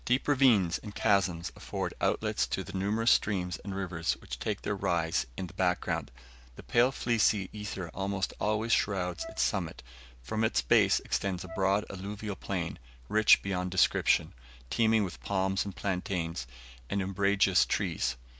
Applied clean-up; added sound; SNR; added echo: none; Wind instrument, woodwind instrument; 16 dB; none.